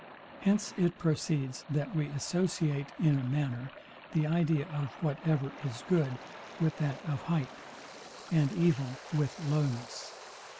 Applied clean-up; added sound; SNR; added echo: none; Waves, surf; 17 dB; none.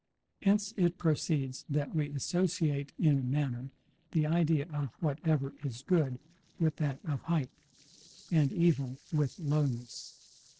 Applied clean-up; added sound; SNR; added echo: neural separator model SepFormer DNS4.